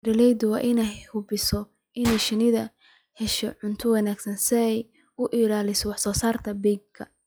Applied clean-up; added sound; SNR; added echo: classical method log-MMSE.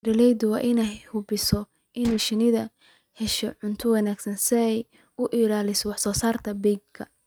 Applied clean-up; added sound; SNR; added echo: neural mask model RNNoise.